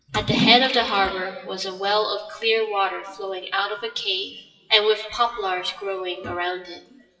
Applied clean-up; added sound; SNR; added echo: classical method WPE with log-MMSE.